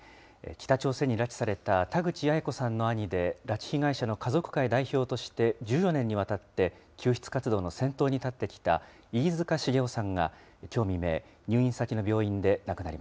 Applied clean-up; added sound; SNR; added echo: none; none; none; none.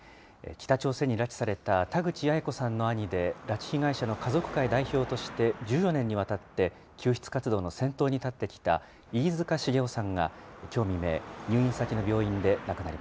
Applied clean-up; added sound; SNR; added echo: none; Car passing by / Traffic noise, roadway noise / Engine; 16 dB; none.